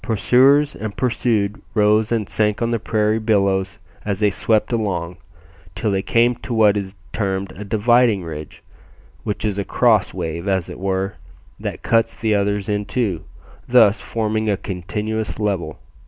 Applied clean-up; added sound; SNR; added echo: none; none; none; none.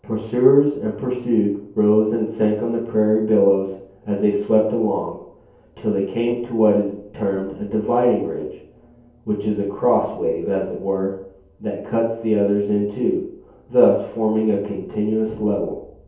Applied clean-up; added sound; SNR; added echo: none; none; none; reverberation time 0.7 s.